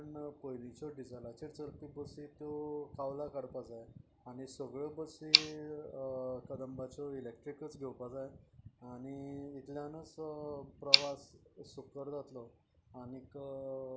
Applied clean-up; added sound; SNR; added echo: none; Tick; -3 dB; none.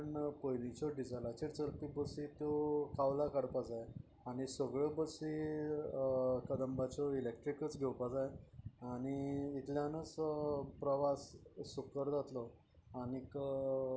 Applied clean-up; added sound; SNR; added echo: none; none; none; none.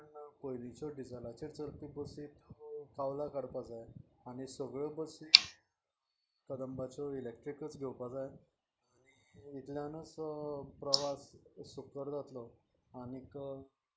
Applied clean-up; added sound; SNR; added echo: neural mask model Resemble Enhance denoiser.